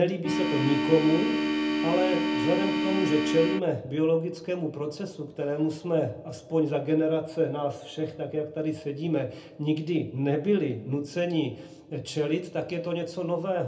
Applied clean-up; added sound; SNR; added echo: none; Organ; -1 dB; reverberation time 0.3 s.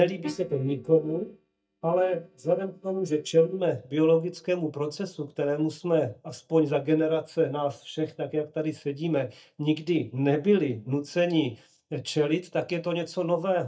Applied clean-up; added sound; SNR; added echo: neural mask model DeepFilterNet 3.